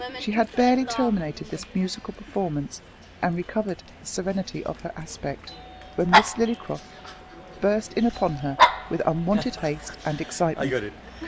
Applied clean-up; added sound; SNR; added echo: none; Dog; 3 dB; none.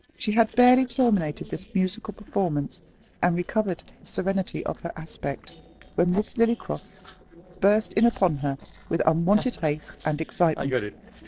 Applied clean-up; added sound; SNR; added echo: neural separator model SepFormer DNS4.